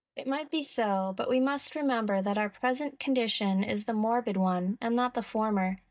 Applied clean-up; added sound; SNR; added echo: neural mask model DeepFilterNet 3.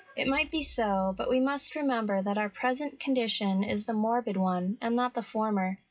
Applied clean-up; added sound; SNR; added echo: classical method WPE with log-MMSE.